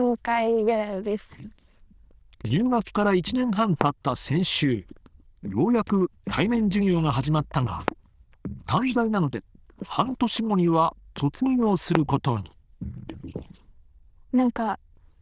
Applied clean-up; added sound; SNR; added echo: neural diffusion model UNIVERSE++.